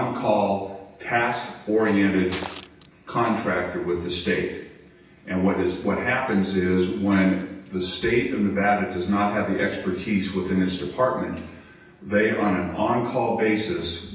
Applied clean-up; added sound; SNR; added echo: none; Shatter; 12 dB; reverberation time 0.9 s.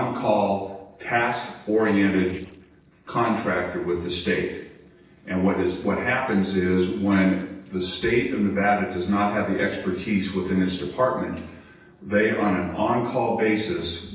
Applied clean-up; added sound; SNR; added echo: neural separator model SepFormer DNS4.